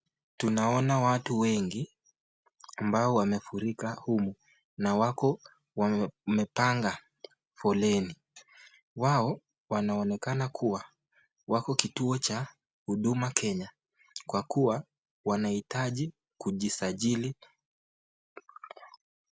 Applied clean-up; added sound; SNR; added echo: none; none; none; none.